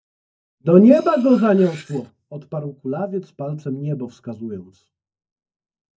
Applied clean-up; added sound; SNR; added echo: neural mask model DeepFilterNet 3.